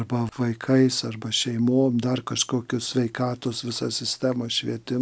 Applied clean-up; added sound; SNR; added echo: none; none; none; none.